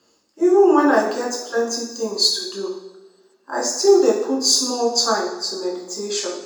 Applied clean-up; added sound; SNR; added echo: none; none; none; reverberation time 0.9 s.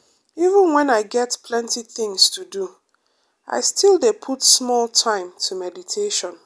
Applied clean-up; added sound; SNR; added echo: none; none; none; none.